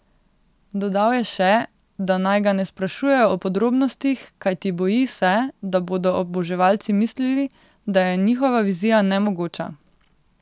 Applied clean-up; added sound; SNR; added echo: none; none; none; none.